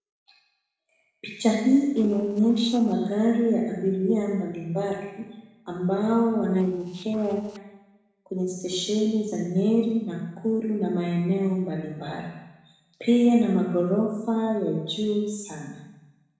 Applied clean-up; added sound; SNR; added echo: neural separator model SepFormer DNS4.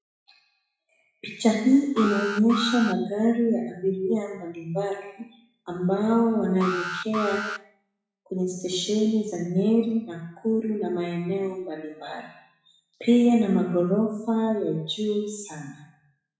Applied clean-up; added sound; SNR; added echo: classical method WPE with log-MMSE.